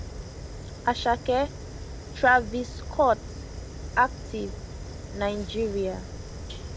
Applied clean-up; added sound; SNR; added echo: none; Fire; 9 dB; none.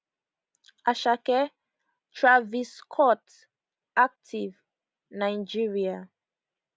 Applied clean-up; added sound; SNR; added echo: none; none; none; none.